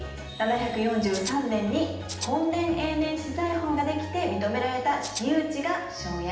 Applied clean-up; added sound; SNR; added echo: none; Rattle (instrument); 11 dB; reverberation time 0.8 s.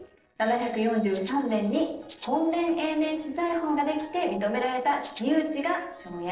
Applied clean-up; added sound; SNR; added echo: neural separator model SepFormer DNS4.